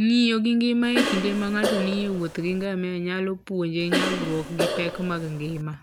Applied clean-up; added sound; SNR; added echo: none; Cough; 4 dB; none.